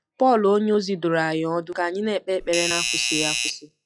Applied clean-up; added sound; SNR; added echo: classical method log-MMSE.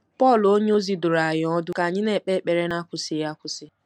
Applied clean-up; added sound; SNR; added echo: none; none; none; none.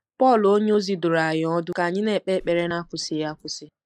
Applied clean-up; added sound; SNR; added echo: neural mask model Resemble Enhance denoiser.